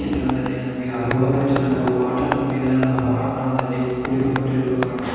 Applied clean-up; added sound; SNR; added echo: none; Tap; 12 dB; reverberation time 2.1 s.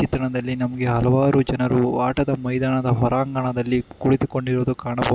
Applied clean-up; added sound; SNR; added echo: none; none; none; none.